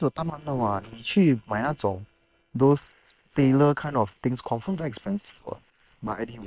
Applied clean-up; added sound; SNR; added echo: neural separator model SepFormer WHAM!.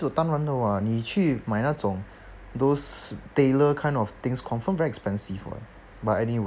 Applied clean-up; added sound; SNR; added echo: none; none; none; none.